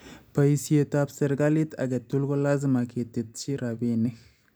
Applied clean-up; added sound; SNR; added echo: none; none; none; none.